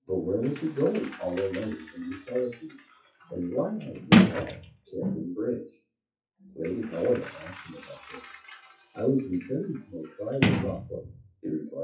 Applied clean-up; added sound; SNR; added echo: classical method WPE with log-MMSE.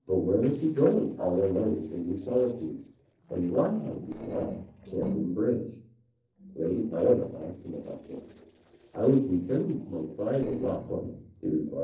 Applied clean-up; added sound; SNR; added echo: neural separator model SepFormer DNS4.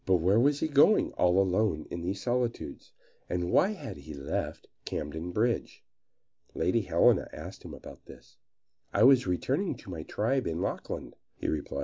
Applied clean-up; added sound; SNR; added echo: none; none; none; none.